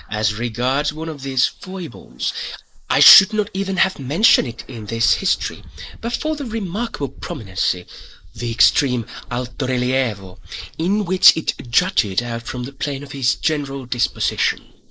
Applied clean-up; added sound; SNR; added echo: neural mask model Resemble Enhance denoiser.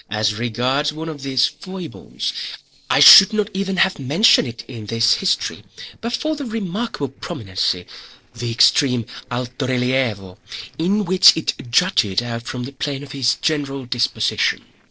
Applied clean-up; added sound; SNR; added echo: neural separator model SepFormer DNS4.